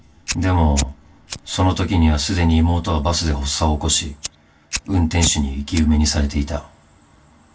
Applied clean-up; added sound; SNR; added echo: none; Fire; 15 dB; reverberation time 0.2 s.